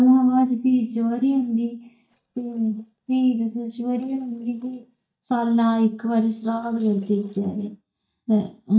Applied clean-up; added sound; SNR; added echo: neural mask model DeepFilterNet 3.